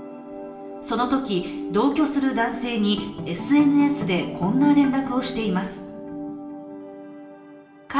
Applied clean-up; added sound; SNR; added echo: none; none; none; reverberation time 0.8 s.